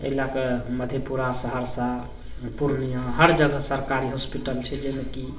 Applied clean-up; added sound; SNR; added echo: none; none; none; reverberation time 0.5 s.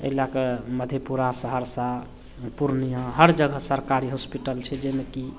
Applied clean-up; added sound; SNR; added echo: none; none; none; none.